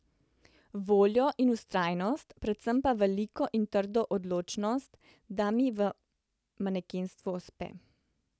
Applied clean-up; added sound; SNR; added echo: none; none; none; none.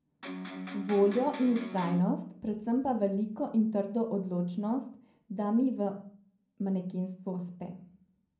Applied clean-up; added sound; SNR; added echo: none; Electric guitar; 9 dB; reverberation time 0.6 s.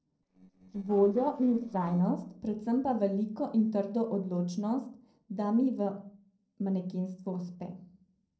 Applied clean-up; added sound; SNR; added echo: neural separator model SepFormer DNS4.